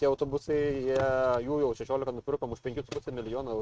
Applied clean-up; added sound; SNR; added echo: neural mask model RNNoise.